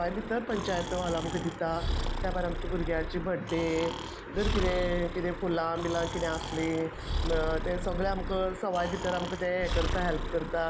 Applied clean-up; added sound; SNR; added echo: none; Breathing; 4 dB; none.